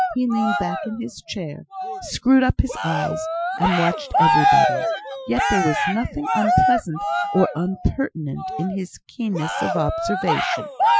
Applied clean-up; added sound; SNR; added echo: classical method Wiener filter.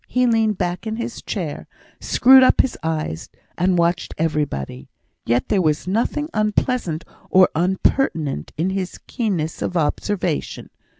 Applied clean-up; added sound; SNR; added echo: none; none; none; none.